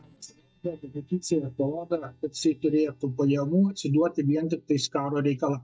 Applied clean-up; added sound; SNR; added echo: neural mask model DeepFilterNet 3.